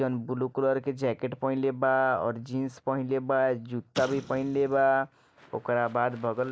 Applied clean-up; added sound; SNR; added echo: none; Explosion; 16 dB; none.